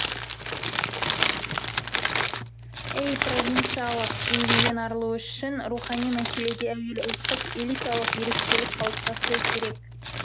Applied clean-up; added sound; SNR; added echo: none; Crumpling, crinkling; -2 dB; none.